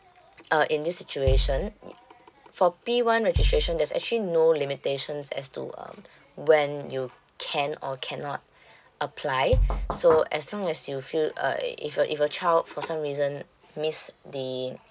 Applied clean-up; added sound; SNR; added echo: none; Bass drum + Knock / Wood; 3 dB; none.